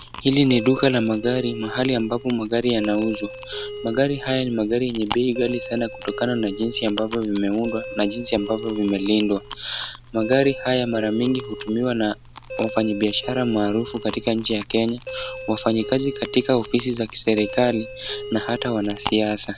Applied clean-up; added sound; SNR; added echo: none; Chewing, mastication + Doorbell; 12 dB; none.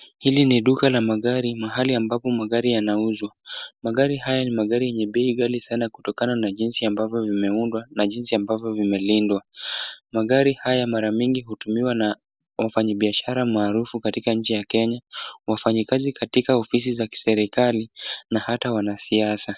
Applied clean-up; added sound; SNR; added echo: none; none; none; none.